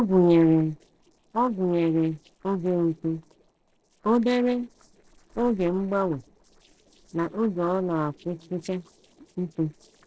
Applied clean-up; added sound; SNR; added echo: neural separator model SepFormer DNS4.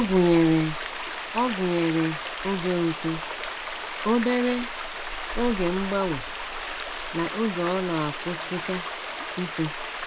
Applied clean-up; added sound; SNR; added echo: none; Stream; 5 dB; none.